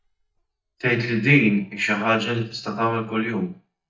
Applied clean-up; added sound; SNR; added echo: neural mask model DeepFilterNet 3.